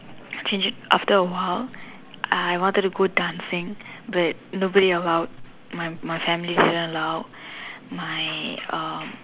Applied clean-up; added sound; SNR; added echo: none; Tap / Glass; 15 dB; none.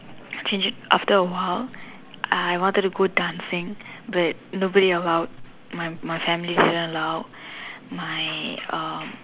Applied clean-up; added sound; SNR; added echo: none; none; none; none.